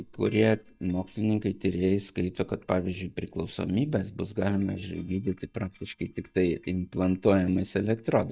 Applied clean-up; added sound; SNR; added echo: neural mask model DeepFilterNet 3.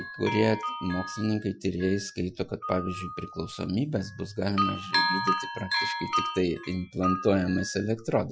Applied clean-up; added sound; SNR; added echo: classical method Wiener filter.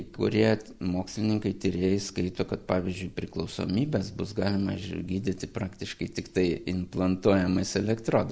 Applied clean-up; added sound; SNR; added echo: none; none; none; none.